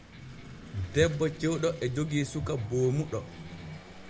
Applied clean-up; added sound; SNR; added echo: none; Electric guitar + Engine / Vehicle; 13 dB; none.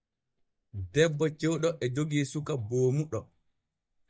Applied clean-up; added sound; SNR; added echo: neural mask model DeepFilterNet 3.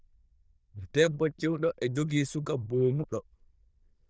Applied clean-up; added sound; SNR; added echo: neural diffusion model UNIVERSE++.